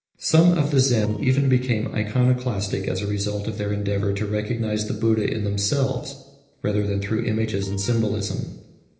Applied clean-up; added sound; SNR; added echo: neural separator model SepFormer DNS4.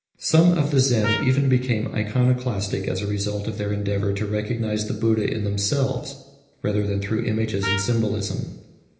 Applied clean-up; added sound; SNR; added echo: none; Trumpet; 10 dB; reverberation time 1.0 s.